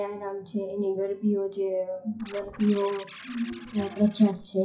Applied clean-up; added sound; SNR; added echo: classical method WPE with log-MMSE.